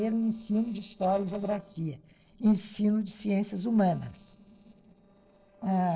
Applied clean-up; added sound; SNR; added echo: neural separator model SepFormer DNS4.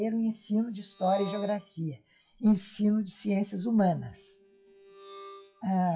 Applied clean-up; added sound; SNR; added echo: classical method WPE with log-MMSE.